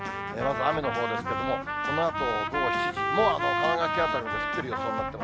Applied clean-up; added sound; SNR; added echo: none; Trumpet; -1 dB; none.